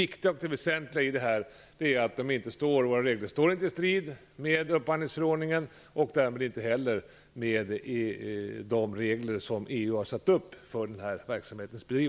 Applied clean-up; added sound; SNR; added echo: none; none; none; none.